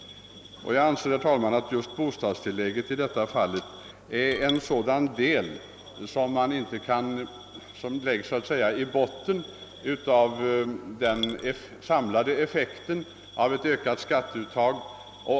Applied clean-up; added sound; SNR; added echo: none; Coin (dropping) / Glass; 18 dB; none.